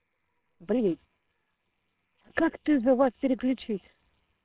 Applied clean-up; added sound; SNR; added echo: neural separator model SepFormer WHAMR!.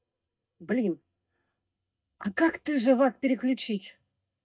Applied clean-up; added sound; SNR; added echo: neural mask model DeepFilterNet 3.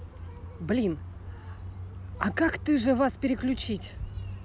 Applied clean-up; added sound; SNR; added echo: none; none; none; none.